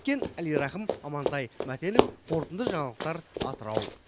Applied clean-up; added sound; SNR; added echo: none; Run; 0 dB; none.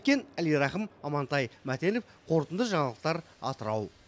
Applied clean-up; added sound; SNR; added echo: none; none; none; none.